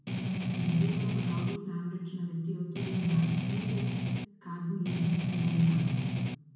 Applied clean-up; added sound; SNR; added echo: none; Strum; -1 dB; reverberation time 1.2 s.